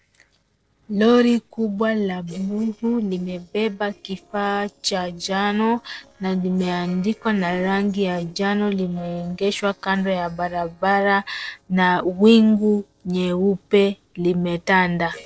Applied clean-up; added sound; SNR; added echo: neural separator model SepFormer DNS4.